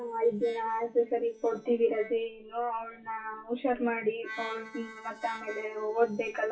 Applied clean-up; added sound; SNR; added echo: classical method WPE with log-MMSE.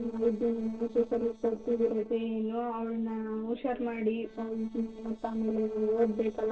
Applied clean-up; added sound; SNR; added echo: neural separator model SepFormer DNS4.